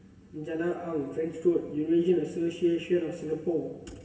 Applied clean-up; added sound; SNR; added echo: none; none; none; reverberation time 1.4 s.